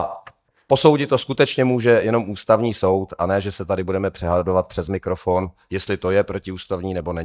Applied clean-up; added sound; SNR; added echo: neural mask model DeepFilterNet 3.